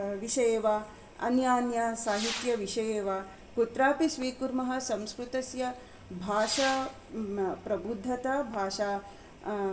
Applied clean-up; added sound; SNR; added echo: none; Whoosh, swoosh, swish / Fireworks; 16 dB; reverberation time 0.8 s.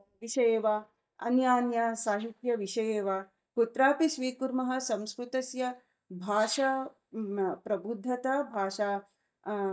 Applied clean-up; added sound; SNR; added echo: neural mask model DeepFilterNet 3.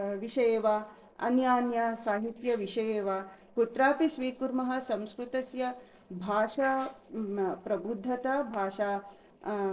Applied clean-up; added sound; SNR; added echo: neural separator model SepFormer DNS4.